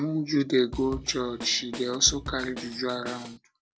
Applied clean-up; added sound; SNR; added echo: none; Drum kit; 12 dB; none.